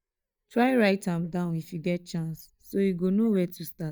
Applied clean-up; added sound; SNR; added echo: neural mask model DeepFilterNet 3.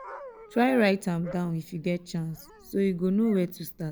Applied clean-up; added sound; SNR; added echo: none; Dog; 19 dB; none.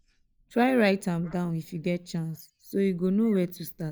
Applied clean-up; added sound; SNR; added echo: neural mask model Resemble Enhance denoiser.